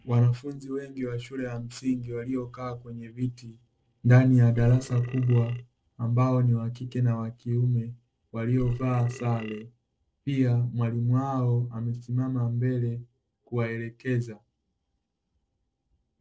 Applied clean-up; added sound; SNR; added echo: neural separator model SepFormer DNS4.